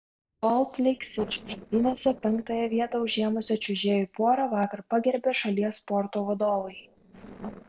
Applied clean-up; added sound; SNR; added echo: neural separator model SepFormer DNS4.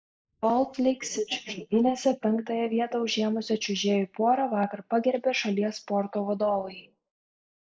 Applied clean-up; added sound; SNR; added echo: neural mask model Resemble Enhance denoiser.